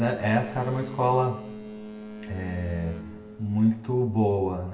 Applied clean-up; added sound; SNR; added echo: none; Boat, Water vehicle; 15 dB; reverberation time 0.9 s.